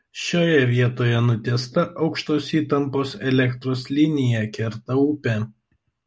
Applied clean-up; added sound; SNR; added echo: none; none; none; none.